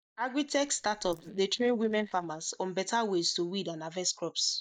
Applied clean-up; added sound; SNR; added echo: neural mask model DeepFilterNet 3.